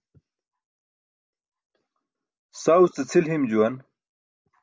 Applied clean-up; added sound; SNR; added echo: none; none; none; none.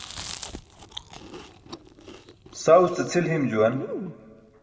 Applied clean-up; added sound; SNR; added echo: none; Chewing, mastication; 14 dB; reverberation time 1.6 s.